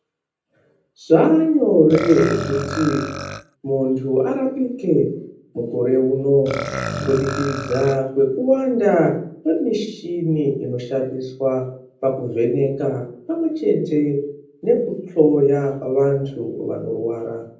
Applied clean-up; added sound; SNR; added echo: none; Burping, eructation; 10 dB; reverberation time 0.6 s.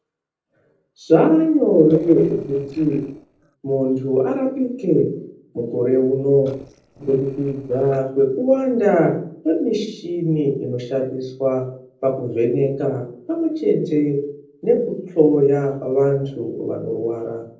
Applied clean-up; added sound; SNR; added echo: neural separator model SepFormer DNS4.